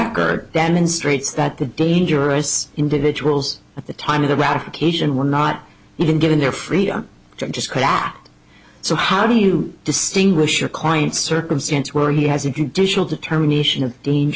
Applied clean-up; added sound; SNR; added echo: none; none; none; none.